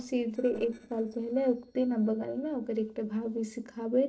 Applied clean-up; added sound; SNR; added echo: neural separator model SepFormer DNS4.